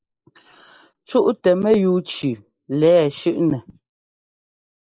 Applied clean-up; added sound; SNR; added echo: neural mask model Resemble Enhance denoiser.